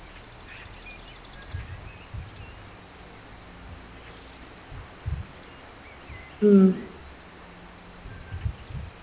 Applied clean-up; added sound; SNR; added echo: none; Cricket; 14 dB; none.